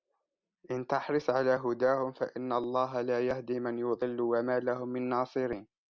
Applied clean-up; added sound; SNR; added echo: none; none; none; none.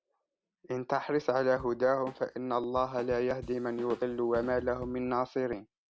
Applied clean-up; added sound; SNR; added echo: none; Drum / Drum kit; 18 dB; none.